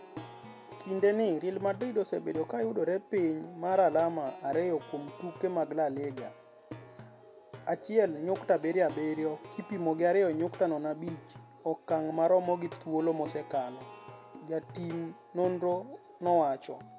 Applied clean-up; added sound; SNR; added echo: none; Plucked string instrument; 17 dB; none.